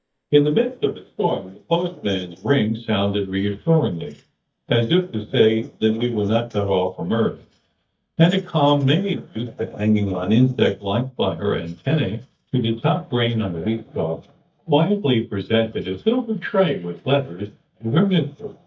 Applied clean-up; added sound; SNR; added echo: neural mask model DeepFilterNet 3.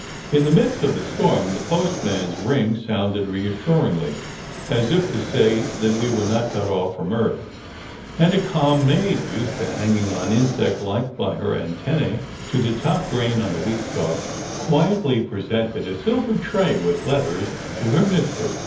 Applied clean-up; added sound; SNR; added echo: none; Fixed-wing aircraft, airplane; 10 dB; reverberation time 0.7 s.